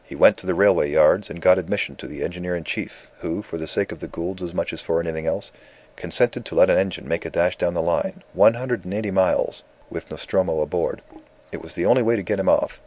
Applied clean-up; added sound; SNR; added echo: none; none; none; none.